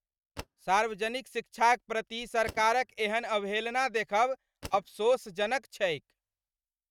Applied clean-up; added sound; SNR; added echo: neural mask model RNNoise.